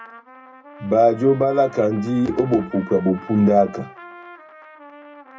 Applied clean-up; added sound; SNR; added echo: none; Trumpet; 20 dB; reverberation time 0.2 s.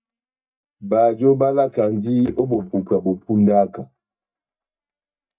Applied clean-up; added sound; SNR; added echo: neural mask model DeepFilterNet 3.